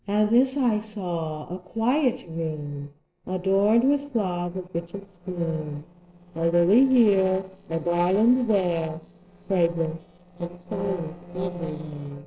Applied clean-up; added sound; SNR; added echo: neural separator model SepFormer DNS4.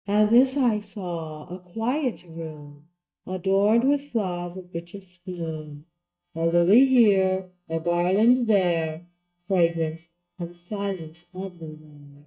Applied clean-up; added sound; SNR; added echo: neural mask model DeepFilterNet 3.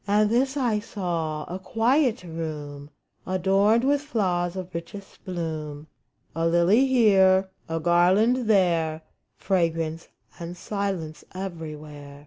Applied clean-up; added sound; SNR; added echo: none; none; none; none.